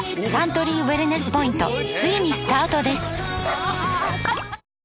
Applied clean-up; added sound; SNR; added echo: none; none; none; none.